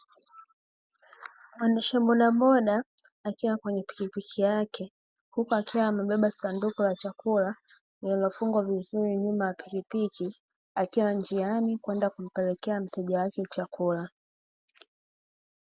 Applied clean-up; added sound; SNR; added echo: none; none; none; none.